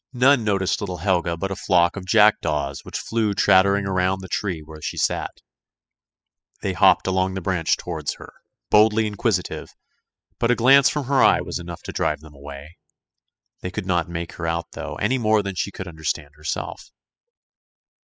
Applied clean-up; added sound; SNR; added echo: classical method spectral subtraction.